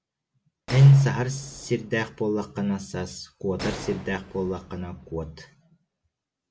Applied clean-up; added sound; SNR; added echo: none; Gunshot, gunfire; 17 dB; none.